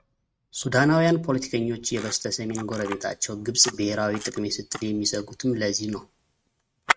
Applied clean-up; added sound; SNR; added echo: neural mask model RNNoise.